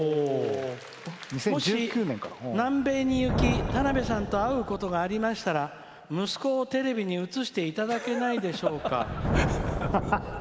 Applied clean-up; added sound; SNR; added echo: none; Thunder; 6 dB; none.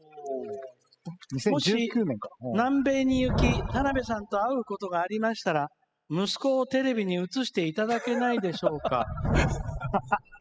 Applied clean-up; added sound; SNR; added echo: classical method spectral subtraction.